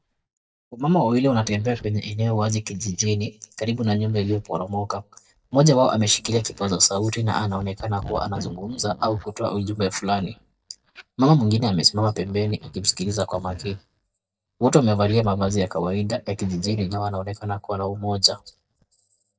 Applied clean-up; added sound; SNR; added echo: neural mask model DeepFilterNet 3.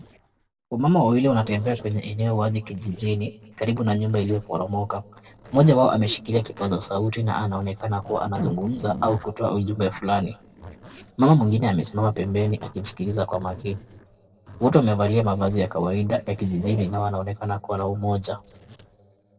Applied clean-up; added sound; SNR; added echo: neural separator model SepFormer DNS4.